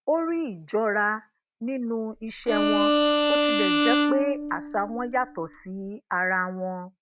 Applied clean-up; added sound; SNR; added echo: none; Bowed string instrument; -4 dB; none.